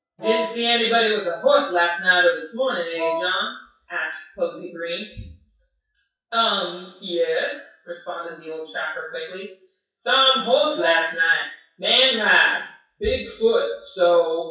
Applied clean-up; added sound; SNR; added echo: classical method WPE with log-MMSE.